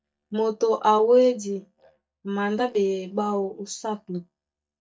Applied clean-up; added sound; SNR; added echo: neural mask model DeepFilterNet 3.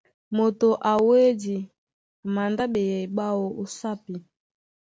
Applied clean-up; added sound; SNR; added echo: none; none; none; none.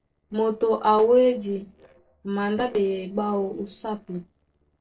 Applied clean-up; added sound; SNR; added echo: neural separator model SepFormer DNS4.